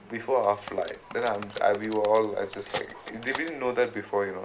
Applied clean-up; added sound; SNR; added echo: none; Cutlery, silverware; 15 dB; none.